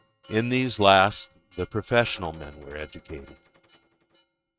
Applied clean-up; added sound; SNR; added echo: neural mask model RNNoise.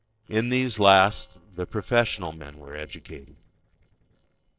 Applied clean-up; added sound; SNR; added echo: neural separator model SepFormer DNS4.